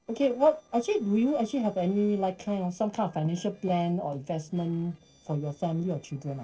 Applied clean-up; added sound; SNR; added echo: neural separator model SepFormer DNS4.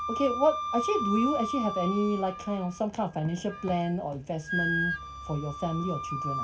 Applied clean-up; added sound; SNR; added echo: none; Wind instrument, woodwind instrument; 5 dB; reverberation time 0.2 s.